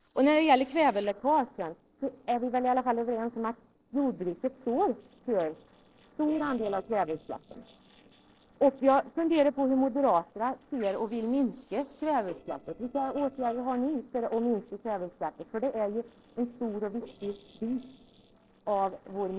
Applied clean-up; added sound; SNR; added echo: neural separator model SepFormer DNS4.